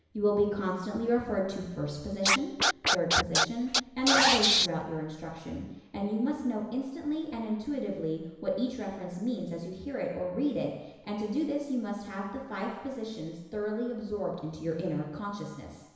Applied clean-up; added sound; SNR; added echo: none; Scratching (performance technique); -5 dB; reverberation time 1.0 s.